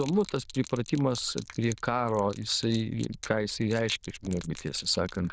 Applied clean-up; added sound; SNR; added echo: neural diffusion model UNIVERSE++.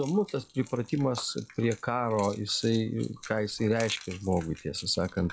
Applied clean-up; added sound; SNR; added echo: classical method log-MMSE.